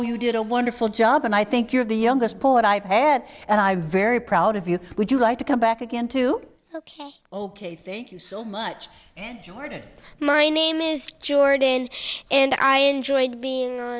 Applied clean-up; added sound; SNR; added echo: none; none; none; none.